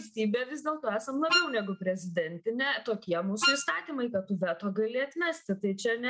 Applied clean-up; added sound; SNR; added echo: none; Wind instrument, woodwind instrument; 0 dB; none.